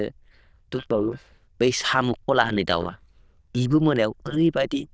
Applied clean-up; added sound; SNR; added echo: neural diffusion model UNIVERSE++.